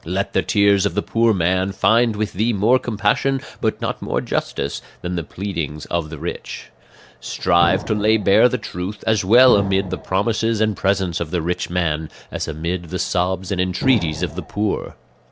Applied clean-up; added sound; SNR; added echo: none; Explosion; 12 dB; none.